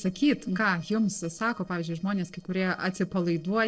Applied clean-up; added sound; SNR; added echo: neural separator model SepFormer DNS4.